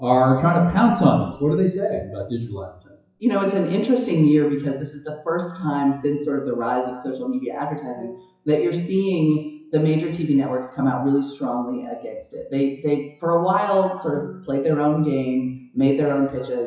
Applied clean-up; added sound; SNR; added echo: classical method WPE with log-MMSE.